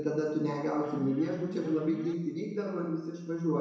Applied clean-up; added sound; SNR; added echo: none; Alarm; 12 dB; reverberation time 1.0 s.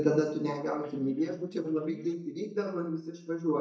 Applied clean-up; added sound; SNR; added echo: neural mask model DeepFilterNet 3.